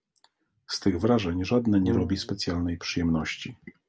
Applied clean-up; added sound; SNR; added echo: none; Brass instrument; 5 dB; none.